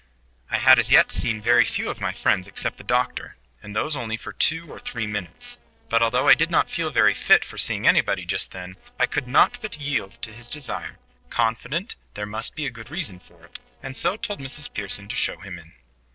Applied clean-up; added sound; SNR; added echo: neural separator model SepFormer DNS4.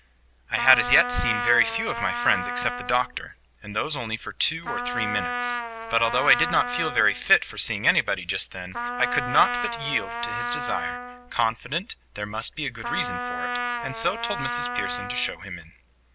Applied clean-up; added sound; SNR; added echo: none; Trumpet; 5 dB; none.